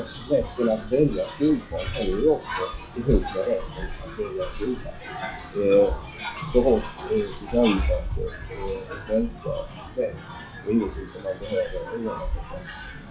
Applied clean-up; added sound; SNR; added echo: classical method WPE with log-MMSE.